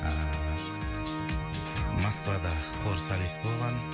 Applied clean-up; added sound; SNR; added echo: none; Organ; 5 dB; none.